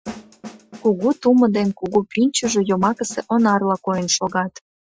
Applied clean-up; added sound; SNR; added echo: classical method Wiener filter.